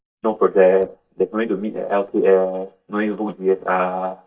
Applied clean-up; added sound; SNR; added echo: neural mask model DeepFilterNet 3.